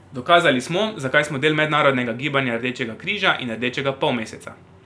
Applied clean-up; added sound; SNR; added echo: none; none; none; none.